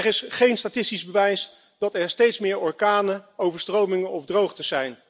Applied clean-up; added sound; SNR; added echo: none; none; none; none.